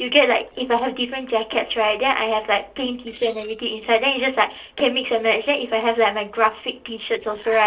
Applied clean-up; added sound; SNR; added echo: neural separator model SepFormer DNS4.